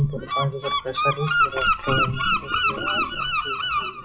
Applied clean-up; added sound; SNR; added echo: classical method log-MMSE.